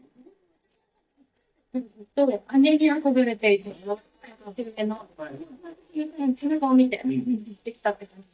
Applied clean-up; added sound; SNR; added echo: neural mask model DeepFilterNet 3.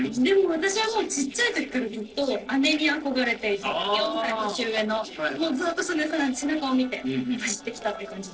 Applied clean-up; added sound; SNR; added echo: neural separator model SepFormer DNS4.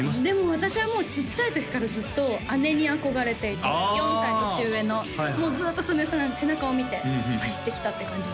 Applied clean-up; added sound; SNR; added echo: none; none; none; none.